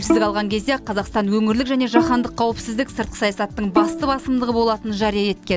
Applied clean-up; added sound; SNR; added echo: none; Bowed string instrument; 6 dB; none.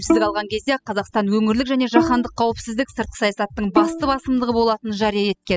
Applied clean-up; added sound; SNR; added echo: classical method spectral subtraction.